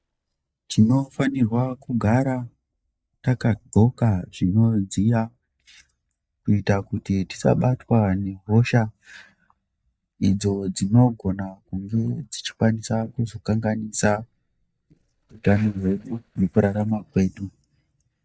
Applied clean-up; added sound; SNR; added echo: neural mask model DeepFilterNet 3.